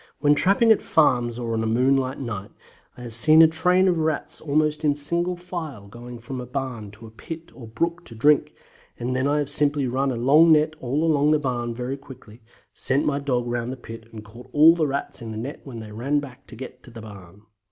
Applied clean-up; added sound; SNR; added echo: none; none; none; none.